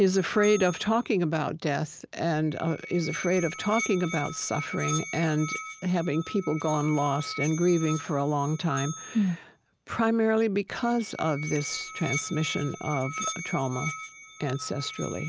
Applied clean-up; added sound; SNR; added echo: none; Musical instrument; 11 dB; none.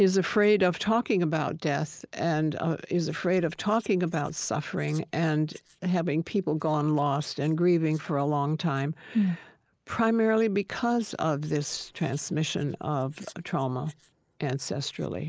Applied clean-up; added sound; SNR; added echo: neural mask model Resemble Enhance denoiser.